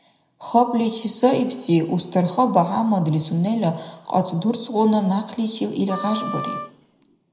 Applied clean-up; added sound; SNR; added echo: none; Wind instrument, woodwind instrument; 11 dB; reverberation time 0.8 s.